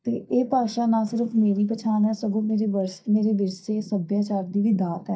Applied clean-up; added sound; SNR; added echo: neural mask model DeepFilterNet 3.